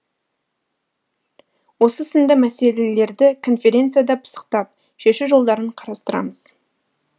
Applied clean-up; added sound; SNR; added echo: none; none; none; none.